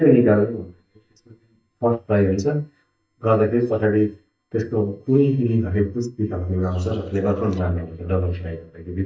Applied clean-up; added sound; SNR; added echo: neural mask model DeepFilterNet 3.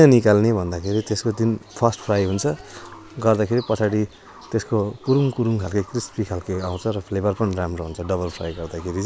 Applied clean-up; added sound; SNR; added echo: none; none; none; none.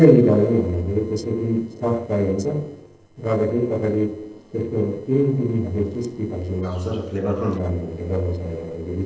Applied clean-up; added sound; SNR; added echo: neural separator model SepFormer DNS4.